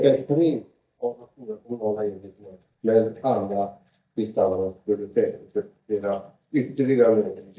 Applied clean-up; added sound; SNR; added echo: neural mask model DeepFilterNet 3.